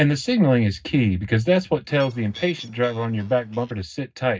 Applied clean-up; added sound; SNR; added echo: neural mask model DeepFilterNet 3.